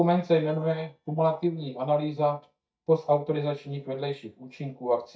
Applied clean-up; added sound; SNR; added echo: neural mask model DeepFilterNet 3.